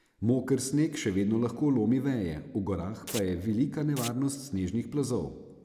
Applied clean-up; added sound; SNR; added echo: none; Domestic sounds, home sounds; 15 dB; none.